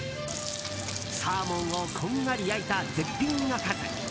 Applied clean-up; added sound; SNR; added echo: none; none; none; none.